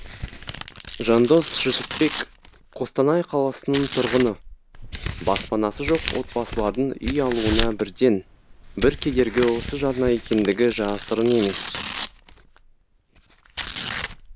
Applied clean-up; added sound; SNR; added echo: none; Tearing; 7 dB; none.